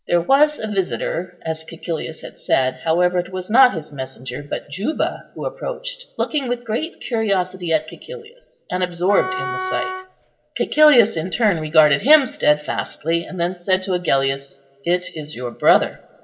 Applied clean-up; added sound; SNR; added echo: none; Wind instrument, woodwind instrument; 8 dB; reverberation time 0.5 s.